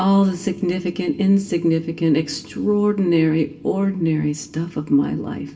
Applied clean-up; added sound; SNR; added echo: none; none; none; reverberation time 0.2 s.